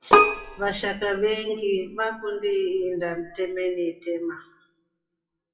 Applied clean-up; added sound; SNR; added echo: classical method WPE with log-MMSE.